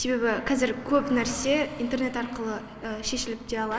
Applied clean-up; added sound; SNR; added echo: none; Car passing by; 18 dB; none.